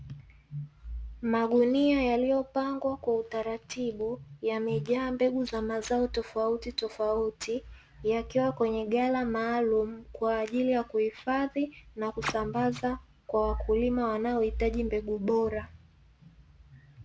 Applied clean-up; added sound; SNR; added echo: none; none; none; none.